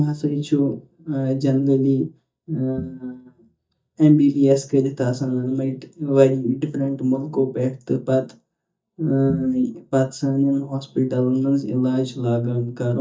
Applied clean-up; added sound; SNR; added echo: neural mask model DeepFilterNet 3.